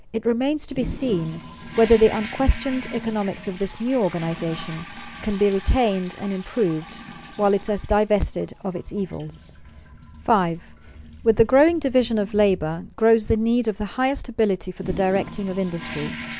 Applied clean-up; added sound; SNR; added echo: none; Toilet flush; 15 dB; none.